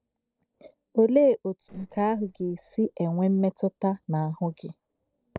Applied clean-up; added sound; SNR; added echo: neural separator model SepFormer DNS4.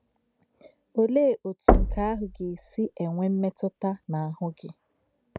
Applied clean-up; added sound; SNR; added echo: none; Knock; -2 dB; none.